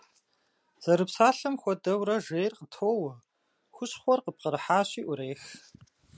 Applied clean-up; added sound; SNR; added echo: none; none; none; none.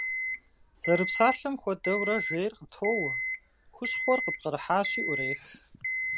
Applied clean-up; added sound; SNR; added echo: none; Alarm; 3 dB; none.